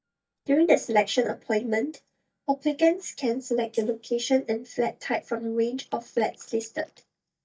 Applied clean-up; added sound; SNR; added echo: neural mask model DeepFilterNet 3.